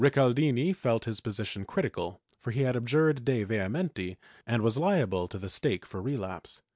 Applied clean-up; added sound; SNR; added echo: none; none; none; none.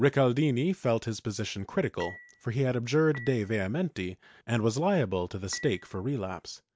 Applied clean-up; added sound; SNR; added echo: none; Dishes, pots, and pans / Chink, clink; 20 dB; none.